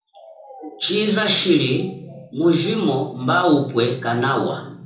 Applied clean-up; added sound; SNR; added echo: none; none; none; reverberation time 0.6 s.